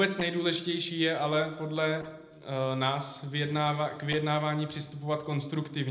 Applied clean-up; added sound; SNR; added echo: neural separator model SepFormer DNS4.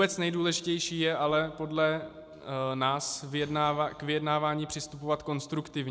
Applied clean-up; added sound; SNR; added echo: none; none; none; none.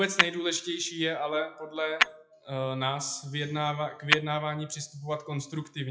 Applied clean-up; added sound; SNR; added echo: classical method WPE with log-MMSE.